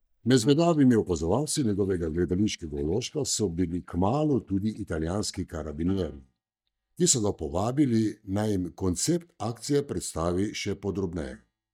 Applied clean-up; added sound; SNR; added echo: neural mask model DeepFilterNet 3.